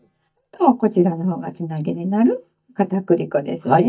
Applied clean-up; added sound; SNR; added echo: neural mask model DeepFilterNet 3.